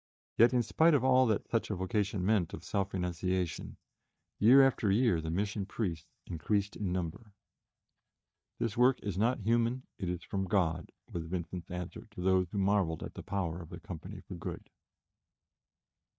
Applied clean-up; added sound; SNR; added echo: neural mask model DeepFilterNet 3.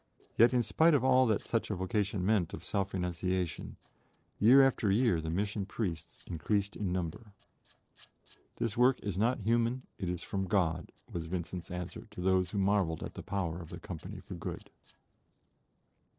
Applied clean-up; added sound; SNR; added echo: neural separator model SepFormer DNS4.